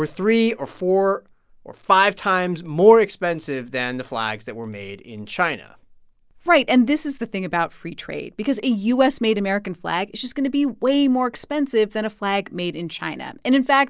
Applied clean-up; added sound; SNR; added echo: none; none; none; none.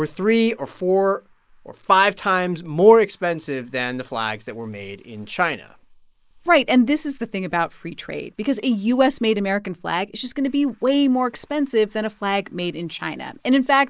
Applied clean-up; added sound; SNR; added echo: neural mask model Resemble Enhance denoiser.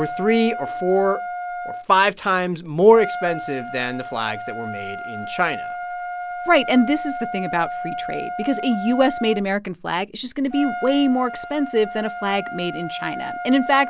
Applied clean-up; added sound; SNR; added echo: none; Trumpet; 9 dB; none.